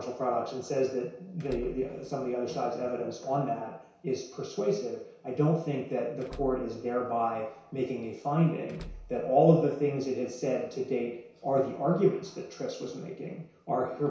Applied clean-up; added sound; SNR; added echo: none; Door / Car; 18 dB; reverberation time 0.6 s.